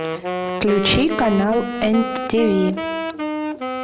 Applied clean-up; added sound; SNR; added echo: none; Wind instrument, woodwind instrument; 5 dB; none.